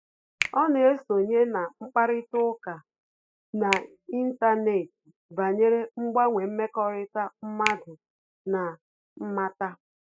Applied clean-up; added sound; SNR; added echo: classical method spectral subtraction.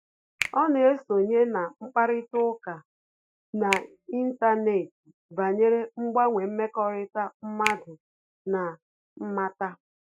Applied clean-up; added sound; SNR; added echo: classical method Wiener filter.